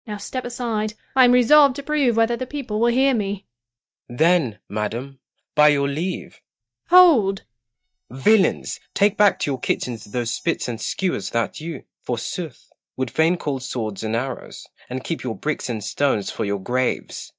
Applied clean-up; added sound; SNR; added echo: neural mask model DeepFilterNet 3.